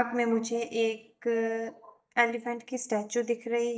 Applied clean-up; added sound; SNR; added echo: neural mask model DeepFilterNet 3.